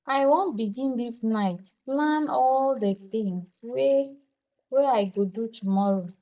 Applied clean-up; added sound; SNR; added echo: neural mask model DeepFilterNet 3.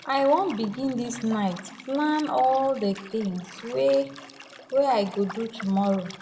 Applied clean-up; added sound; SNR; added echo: none; Liquid; 19 dB; reverberation time 1.3 s.